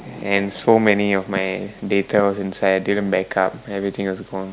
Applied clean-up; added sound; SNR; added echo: none; none; none; none.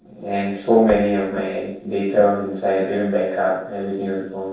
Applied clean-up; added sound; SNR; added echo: neural separator model SepFormer DNS4.